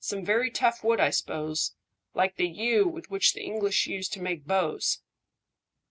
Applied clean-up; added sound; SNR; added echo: none; none; none; none.